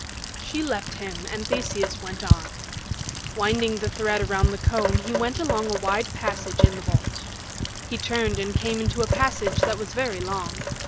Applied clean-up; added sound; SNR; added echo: none; Rain; -2 dB; none.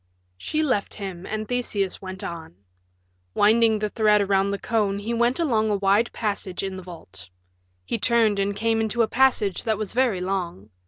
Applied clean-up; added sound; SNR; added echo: none; none; none; none.